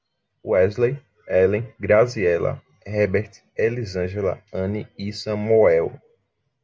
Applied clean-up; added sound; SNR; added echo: none; none; none; none.